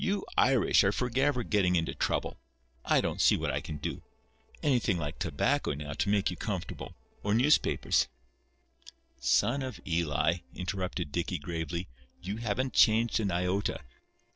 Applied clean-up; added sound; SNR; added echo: neural separator model SepFormer DNS4.